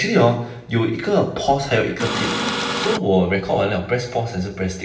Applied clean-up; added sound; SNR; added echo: none; Printer; 2 dB; reverberation time 0.8 s.